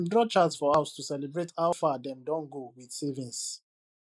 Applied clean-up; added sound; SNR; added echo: neural mask model Resemble Enhance denoiser.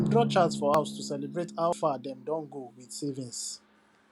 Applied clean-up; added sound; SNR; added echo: none; Drum; 7 dB; none.